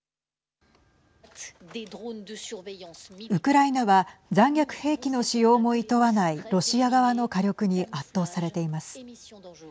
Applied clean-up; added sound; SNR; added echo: none; none; none; none.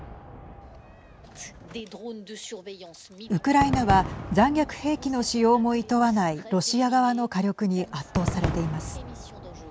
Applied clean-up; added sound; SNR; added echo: none; Crowd / Cheering / Fireworks; 10 dB; none.